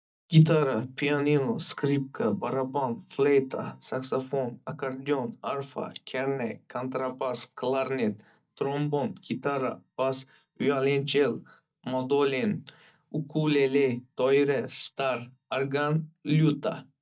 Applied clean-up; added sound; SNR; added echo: neural mask model DeepFilterNet 3.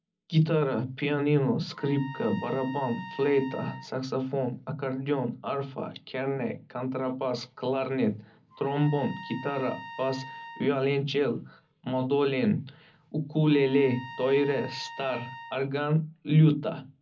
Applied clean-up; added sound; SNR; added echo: none; Trumpet; 17 dB; reverberation time 0.4 s.